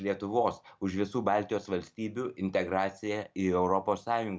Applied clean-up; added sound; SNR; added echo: none; none; none; none.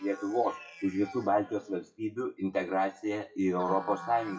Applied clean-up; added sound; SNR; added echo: classical method WPE with log-MMSE.